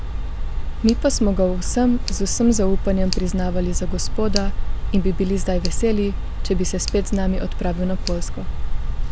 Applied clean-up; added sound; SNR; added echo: none; Tick; -2 dB; none.